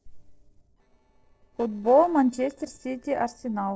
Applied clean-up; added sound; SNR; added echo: neural separator model SepFormer DNS4.